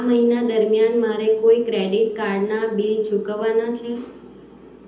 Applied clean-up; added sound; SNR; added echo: none; none; none; reverberation time 0.8 s.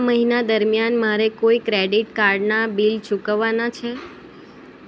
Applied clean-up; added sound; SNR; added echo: none; none; none; none.